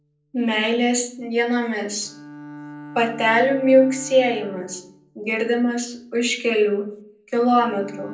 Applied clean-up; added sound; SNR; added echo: none; Bowed string instrument; 20 dB; reverberation time 0.6 s.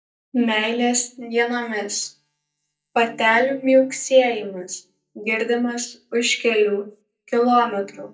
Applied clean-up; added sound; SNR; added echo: neural mask model DeepFilterNet 3.